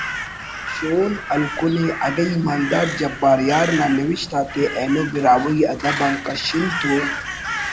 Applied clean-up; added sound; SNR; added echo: none; Crow; 8 dB; none.